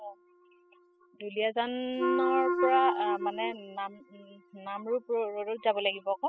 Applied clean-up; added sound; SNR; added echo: classical method spectral subtraction.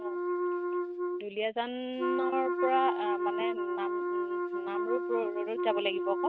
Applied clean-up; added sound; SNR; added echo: neural mask model RNNoise.